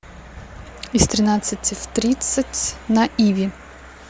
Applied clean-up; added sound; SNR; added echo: none; none; none; none.